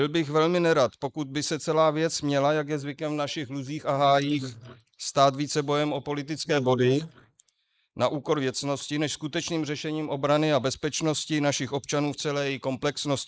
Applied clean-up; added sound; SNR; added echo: neural mask model Resemble Enhance denoiser.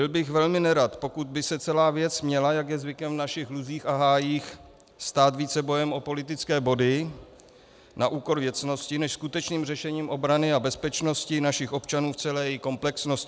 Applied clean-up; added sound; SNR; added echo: none; none; none; none.